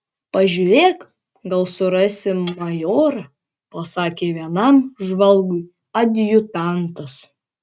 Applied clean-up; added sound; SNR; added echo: neural mask model RNNoise.